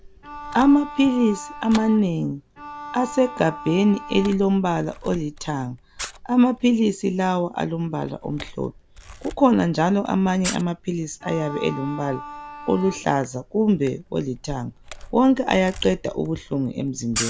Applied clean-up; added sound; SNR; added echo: none; Bowed string instrument + Camera; 15 dB; none.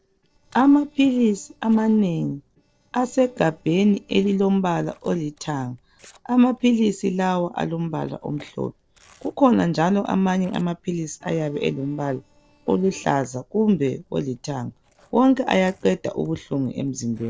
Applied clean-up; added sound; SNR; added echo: neural separator model SepFormer DNS4.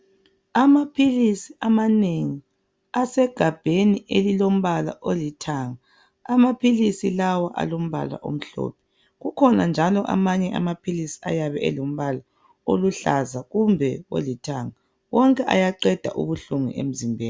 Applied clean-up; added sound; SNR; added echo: none; none; none; none.